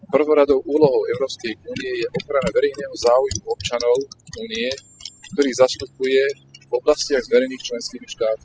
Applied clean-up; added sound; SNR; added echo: classical method spectral subtraction.